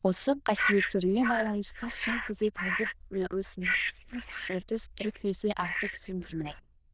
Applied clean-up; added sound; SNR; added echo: neural diffusion model UNIVERSE++.